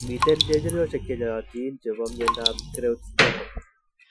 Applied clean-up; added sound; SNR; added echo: classical method Wiener filter.